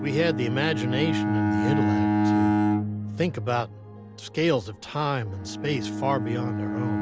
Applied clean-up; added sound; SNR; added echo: none; Bowed string instrument; -2 dB; none.